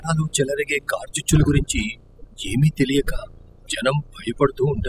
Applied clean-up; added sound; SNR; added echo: classical method spectral subtraction.